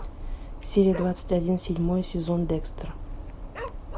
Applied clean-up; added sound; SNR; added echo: none; Dog; 18 dB; none.